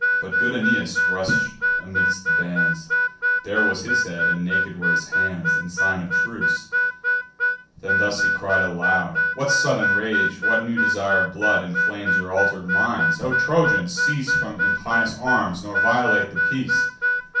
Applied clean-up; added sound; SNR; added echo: none; Harmonica; -4 dB; reverberation time 0.6 s.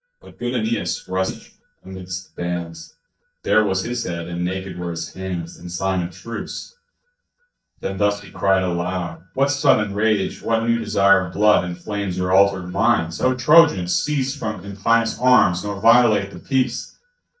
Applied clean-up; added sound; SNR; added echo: neural mask model DeepFilterNet 3.